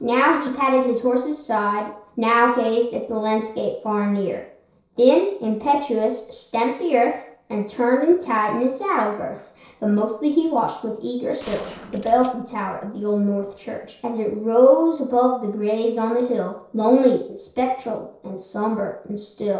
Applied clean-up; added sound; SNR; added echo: neural separator model SepFormer DNS4.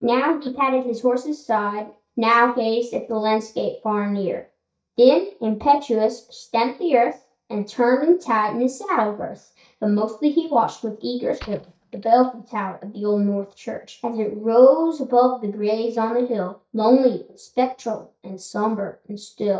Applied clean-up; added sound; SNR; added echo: neural mask model DeepFilterNet 3.